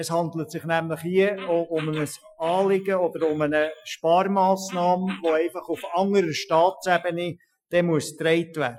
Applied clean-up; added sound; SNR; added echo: classical method Wiener filter.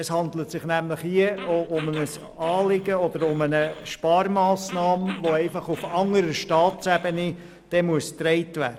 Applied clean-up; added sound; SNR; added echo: none; Growling; 17 dB; none.